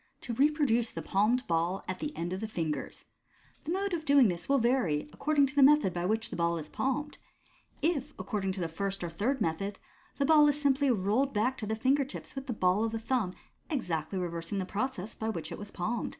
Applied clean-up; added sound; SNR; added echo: none; none; none; none.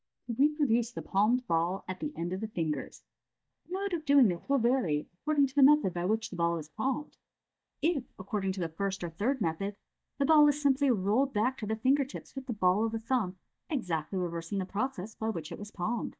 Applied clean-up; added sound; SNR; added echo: neural mask model DeepFilterNet 3.